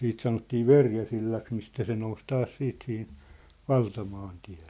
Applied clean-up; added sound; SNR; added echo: none; none; none; none.